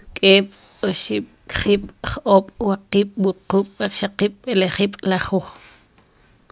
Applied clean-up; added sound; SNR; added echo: none; none; none; none.